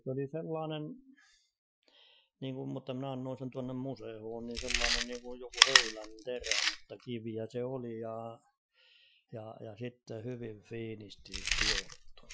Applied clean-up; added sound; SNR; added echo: classical method Wiener filter.